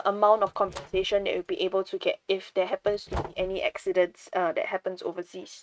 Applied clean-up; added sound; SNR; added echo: neural mask model RNNoise.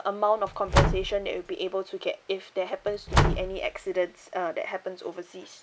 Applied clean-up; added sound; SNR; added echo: none; Slam; -1 dB; none.